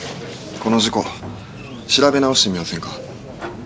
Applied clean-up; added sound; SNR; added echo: none; Sliding door; 17 dB; none.